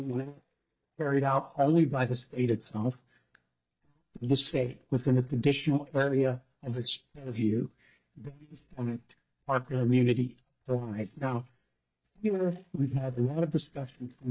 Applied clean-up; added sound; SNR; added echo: neural mask model DeepFilterNet 3.